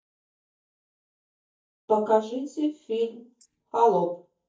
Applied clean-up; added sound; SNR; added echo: neural mask model DeepFilterNet 3.